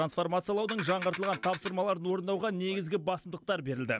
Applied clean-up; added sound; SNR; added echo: none; Ratchet, pawl; 6 dB; none.